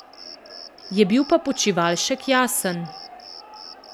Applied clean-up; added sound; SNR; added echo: none; Cricket; 17 dB; none.